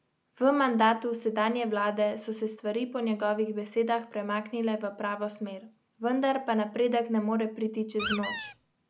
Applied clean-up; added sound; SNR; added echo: none; Squeak; 2 dB; none.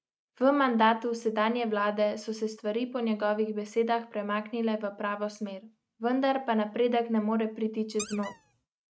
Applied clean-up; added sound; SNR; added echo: neural mask model RNNoise.